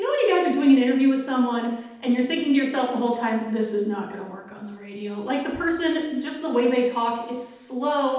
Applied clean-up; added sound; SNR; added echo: none; none; none; reverberation time 0.8 s.